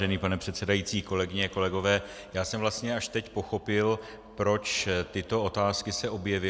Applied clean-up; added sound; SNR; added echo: none; none; none; none.